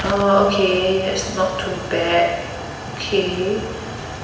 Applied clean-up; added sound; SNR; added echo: none; Tick / Hiss / Explosion / Fire; 11 dB; reverberation time 1.1 s.